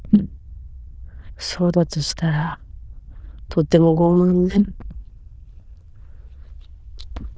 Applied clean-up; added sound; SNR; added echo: neural diffusion model UNIVERSE++.